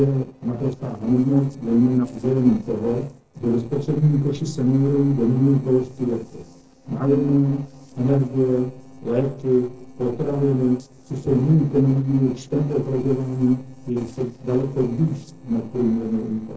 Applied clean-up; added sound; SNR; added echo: neural separator model SepFormer DNS4.